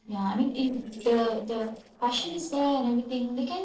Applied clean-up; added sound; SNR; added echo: neural separator model SepFormer DNS4.